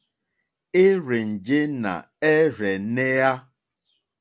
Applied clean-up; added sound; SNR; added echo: none; none; none; none.